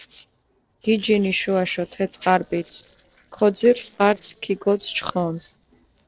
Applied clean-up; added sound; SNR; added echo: neural separator model SepFormer DNS4.